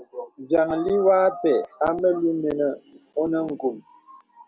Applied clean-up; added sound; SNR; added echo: none; none; none; none.